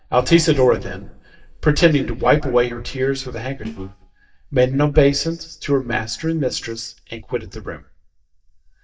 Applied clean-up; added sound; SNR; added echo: neural mask model DeepFilterNet 3.